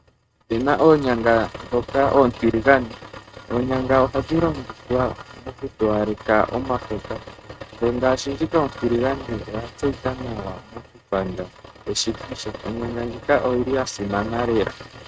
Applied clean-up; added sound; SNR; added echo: neural mask model RNNoise.